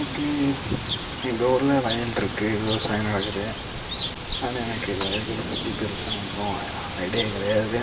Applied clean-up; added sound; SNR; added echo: none; Bird; 4 dB; reverberation time 2.9 s.